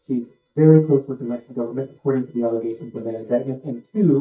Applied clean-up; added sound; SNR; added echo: neural mask model DeepFilterNet 3.